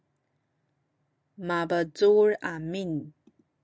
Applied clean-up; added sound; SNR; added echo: none; none; none; none.